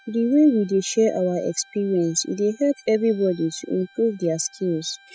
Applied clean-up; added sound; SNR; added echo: classical method spectral subtraction.